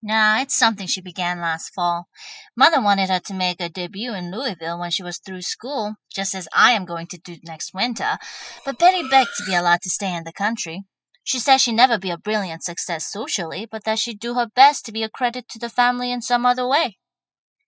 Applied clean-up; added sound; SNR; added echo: classical method spectral subtraction.